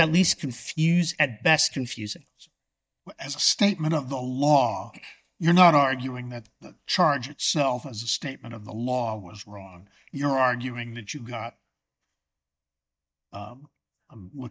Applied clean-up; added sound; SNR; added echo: neural mask model DeepFilterNet 3.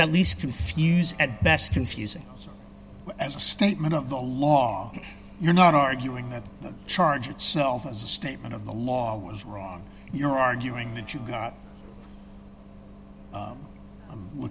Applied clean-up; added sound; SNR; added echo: none; Bus; 19 dB; none.